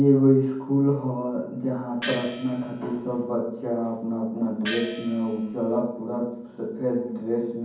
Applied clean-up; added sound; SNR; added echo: none; Gong; 12 dB; reverberation time 1.2 s.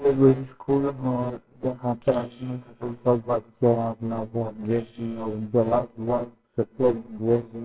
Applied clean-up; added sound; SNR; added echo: neural separator model SepFormer WHAMR!.